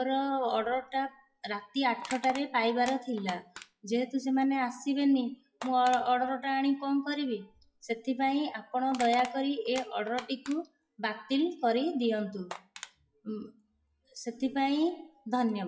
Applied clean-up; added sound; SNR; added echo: classical method WPE with log-MMSE.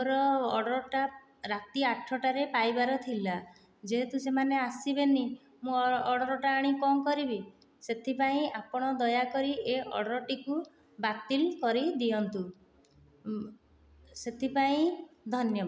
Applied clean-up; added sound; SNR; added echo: none; none; none; none.